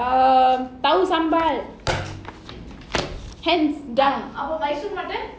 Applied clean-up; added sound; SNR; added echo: none; none; none; none.